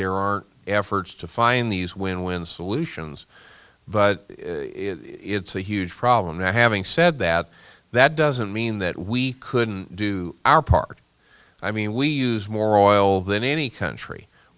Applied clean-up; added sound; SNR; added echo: none; none; none; none.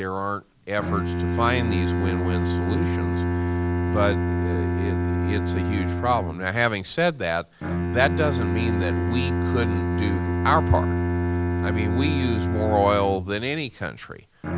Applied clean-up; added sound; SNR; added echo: none; Bowed string instrument; -2 dB; none.